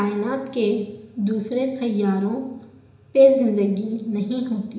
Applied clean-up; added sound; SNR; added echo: none; none; none; reverberation time 0.8 s.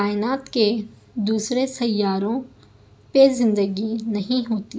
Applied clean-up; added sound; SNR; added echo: none; none; none; none.